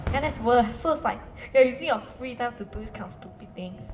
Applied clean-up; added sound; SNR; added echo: none; Fireworks; 12 dB; reverberation time 0.9 s.